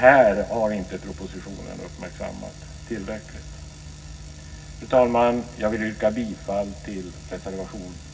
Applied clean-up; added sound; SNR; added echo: none; none; none; reverberation time 0.4 s.